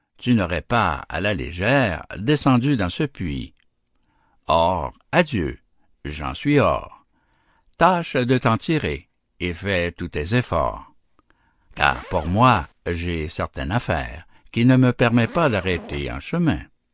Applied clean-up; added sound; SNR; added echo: none; Zipper (clothing); 17 dB; none.